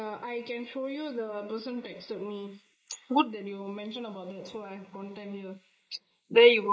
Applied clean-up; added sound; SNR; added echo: neural mask model Resemble Enhance denoiser.